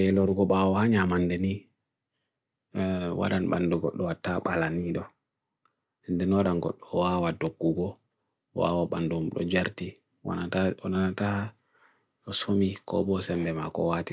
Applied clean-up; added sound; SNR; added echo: none; none; none; none.